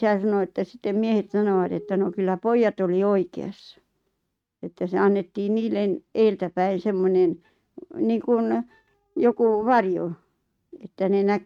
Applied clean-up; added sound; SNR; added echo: neural mask model RNNoise.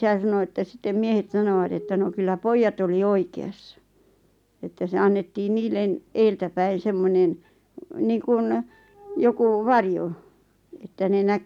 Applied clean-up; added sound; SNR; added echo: none; Glass; 17 dB; none.